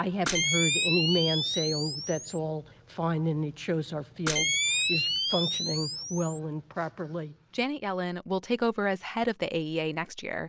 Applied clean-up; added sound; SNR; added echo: none; Camera; 1 dB; none.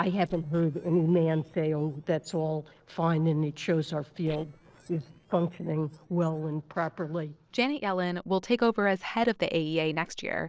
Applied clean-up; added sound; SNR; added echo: neural separator model SepFormer DNS4.